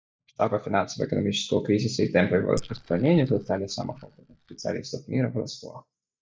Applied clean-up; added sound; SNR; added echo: neural mask model DeepFilterNet 3.